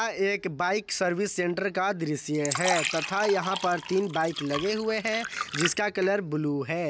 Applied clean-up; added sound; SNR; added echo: none; Fill (with liquid); 6 dB; none.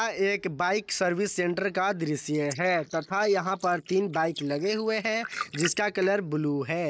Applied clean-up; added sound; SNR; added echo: neural mask model Resemble Enhance denoiser.